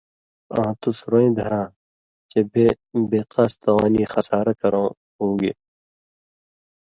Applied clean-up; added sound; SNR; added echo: none; none; none; none.